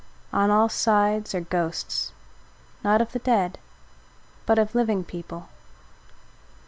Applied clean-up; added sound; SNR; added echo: none; none; none; none.